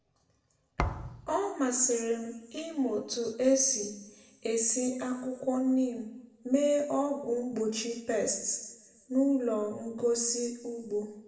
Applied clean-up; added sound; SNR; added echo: none; Thump, thud; 6 dB; reverberation time 0.8 s.